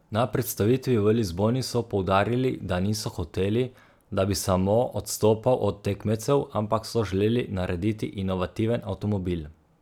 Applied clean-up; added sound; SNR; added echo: none; none; none; none.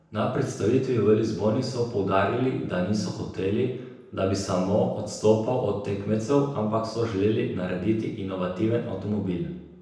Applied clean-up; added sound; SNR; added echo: none; none; none; reverberation time 0.9 s.